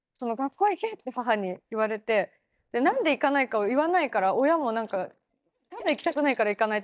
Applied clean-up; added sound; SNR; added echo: neural mask model DeepFilterNet 3.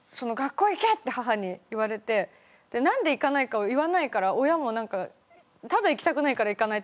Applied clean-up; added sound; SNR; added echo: none; none; none; none.